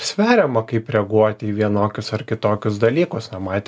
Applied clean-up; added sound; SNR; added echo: none; none; none; none.